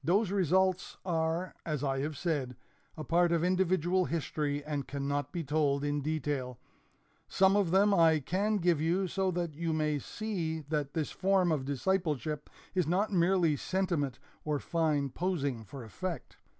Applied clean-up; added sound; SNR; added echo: none; none; none; none.